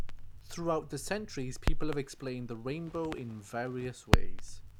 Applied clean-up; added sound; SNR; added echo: none; Crackle; -5 dB; none.